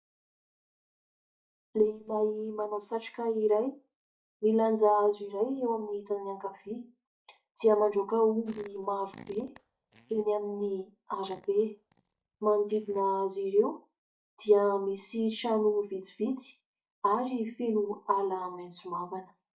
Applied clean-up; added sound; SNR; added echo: neural mask model DeepFilterNet 3.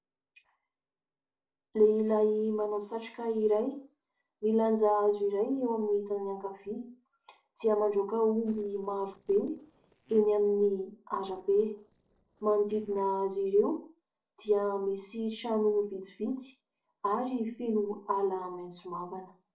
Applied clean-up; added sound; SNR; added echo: neural separator model SepFormer DNS4.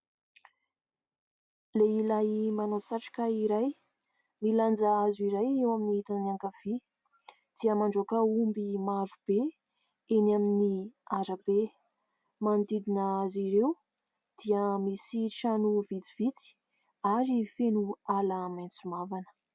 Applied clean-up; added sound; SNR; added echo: none; none; none; none.